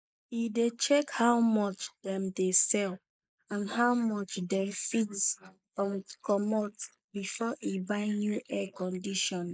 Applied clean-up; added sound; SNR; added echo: neural mask model Resemble Enhance denoiser.